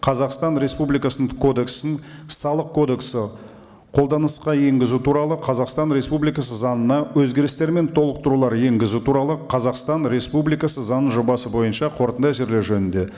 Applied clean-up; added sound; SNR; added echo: none; none; none; none.